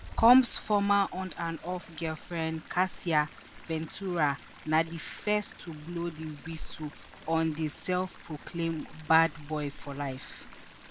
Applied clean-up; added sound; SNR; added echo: none; Chatter / Stream; 14 dB; none.